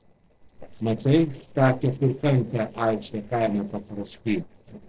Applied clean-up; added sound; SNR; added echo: neural separator model SepFormer DNS4.